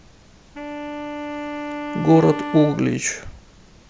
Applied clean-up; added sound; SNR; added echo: none; Wind instrument, woodwind instrument; 9 dB; none.